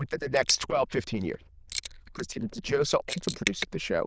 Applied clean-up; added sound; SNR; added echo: neural diffusion model UNIVERSE++.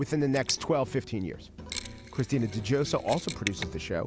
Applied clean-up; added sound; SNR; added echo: none; Mechanisms; 13 dB; none.